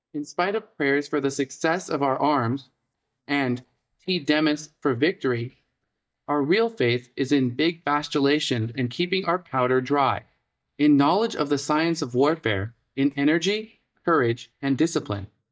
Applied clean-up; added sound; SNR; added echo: neural mask model DeepFilterNet 3.